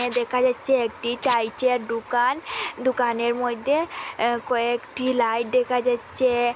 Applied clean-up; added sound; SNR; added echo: none; Domestic sounds, home sounds; 15 dB; none.